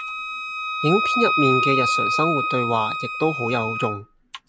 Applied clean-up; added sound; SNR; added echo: none; Wind instrument, woodwind instrument; 0 dB; none.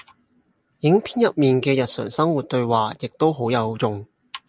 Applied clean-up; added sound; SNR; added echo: none; none; none; none.